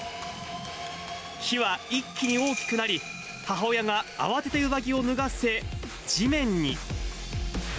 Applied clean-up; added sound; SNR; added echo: none; none; none; none.